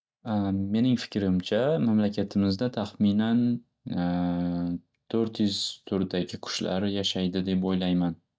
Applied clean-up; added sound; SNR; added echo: none; none; none; none.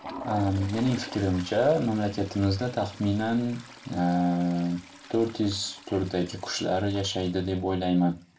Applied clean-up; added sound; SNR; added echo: none; Toilet flush; 17 dB; reverberation time 0.2 s.